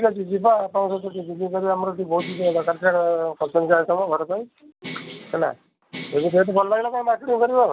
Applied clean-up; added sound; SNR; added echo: none; Bell; 17 dB; none.